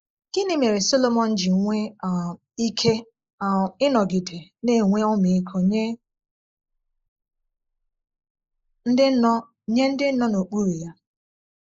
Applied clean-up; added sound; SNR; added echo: neural mask model Resemble Enhance denoiser.